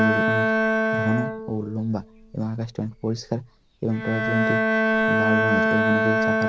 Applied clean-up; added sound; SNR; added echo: none; Bowed string instrument; -4 dB; none.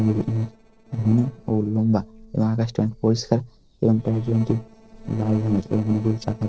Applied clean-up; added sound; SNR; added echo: neural separator model SepFormer DNS4.